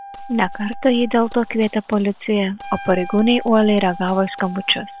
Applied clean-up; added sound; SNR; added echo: none; Gunshot, gunfire + Wind instrument, woodwind instrument; 14 dB; none.